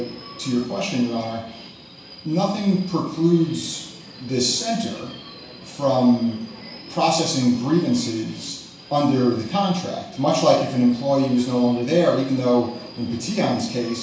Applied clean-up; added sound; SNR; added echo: none; Subway, metro, underground; 19 dB; reverberation time 0.7 s.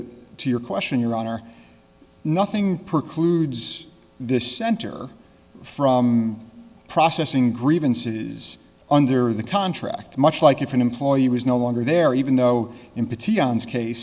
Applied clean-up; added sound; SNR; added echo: none; none; none; none.